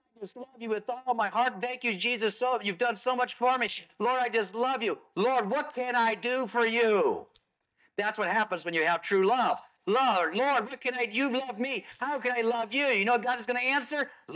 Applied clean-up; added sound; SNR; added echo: neural mask model DeepFilterNet 3.